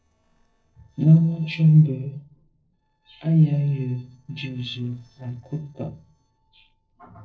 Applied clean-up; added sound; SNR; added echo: neural separator model SepFormer DNS4.